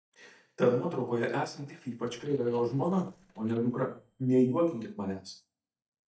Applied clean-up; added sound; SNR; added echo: neural mask model DeepFilterNet 3.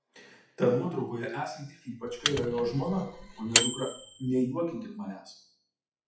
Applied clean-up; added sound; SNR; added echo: classical method WPE with log-MMSE.